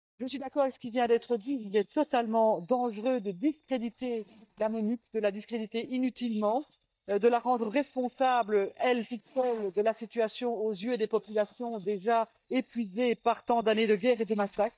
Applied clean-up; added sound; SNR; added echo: neural mask model DeepFilterNet 3.